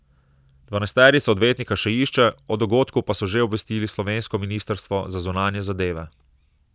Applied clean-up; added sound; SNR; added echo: none; none; none; none.